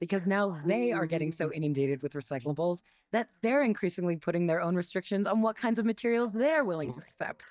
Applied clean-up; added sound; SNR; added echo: neural mask model DeepFilterNet 3.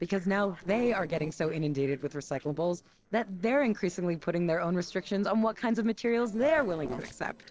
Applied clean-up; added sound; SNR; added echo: neural separator model SepFormer DNS4.